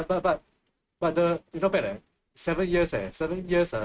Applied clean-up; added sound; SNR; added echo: neural mask model RNNoise.